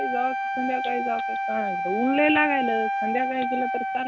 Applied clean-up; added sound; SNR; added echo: none; Wind instrument, woodwind instrument; 0 dB; none.